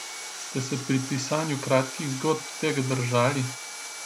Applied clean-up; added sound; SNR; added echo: none; Sawing; 10 dB; none.